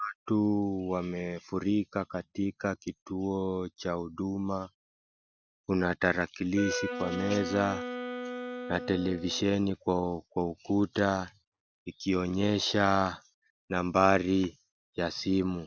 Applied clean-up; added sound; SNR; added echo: none; Wind instrument, woodwind instrument; 7 dB; none.